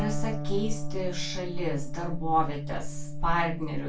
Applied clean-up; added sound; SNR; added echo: none; Electric guitar; 10 dB; reverberation time 0.2 s.